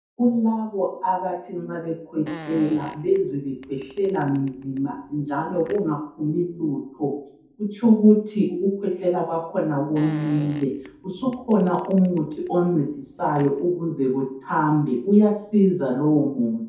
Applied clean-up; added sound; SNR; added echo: none; Fart; 19 dB; reverberation time 0.6 s.